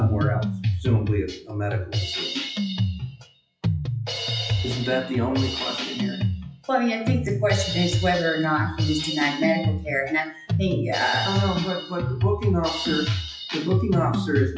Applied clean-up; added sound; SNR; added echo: classical method WPE with log-MMSE.